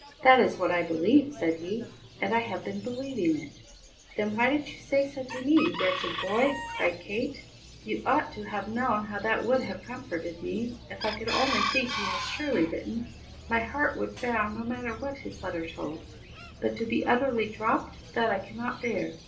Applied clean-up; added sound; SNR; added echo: none; Chicken, rooster; 11 dB; reverberation time 0.3 s.